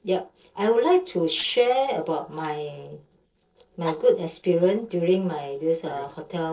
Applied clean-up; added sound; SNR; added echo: neural separator model SepFormer DNS4.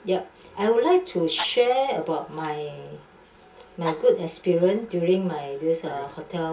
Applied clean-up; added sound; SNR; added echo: none; Dog; 19 dB; reverberation time 0.2 s.